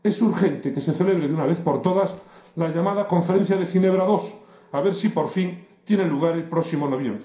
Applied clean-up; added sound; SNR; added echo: none; none; none; reverberation time 0.5 s.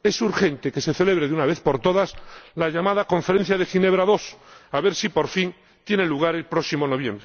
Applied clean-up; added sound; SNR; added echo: none; none; none; none.